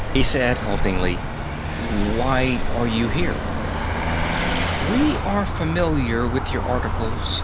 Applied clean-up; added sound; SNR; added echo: none; Vehicle; -1 dB; none.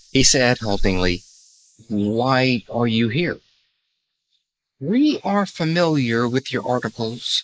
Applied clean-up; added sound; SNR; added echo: neural mask model Resemble Enhance denoiser.